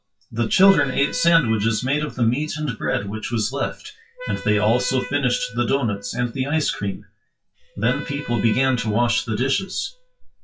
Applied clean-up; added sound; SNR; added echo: classical method WPE with log-MMSE.